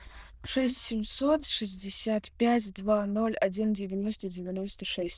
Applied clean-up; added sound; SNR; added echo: neural diffusion model UNIVERSE++.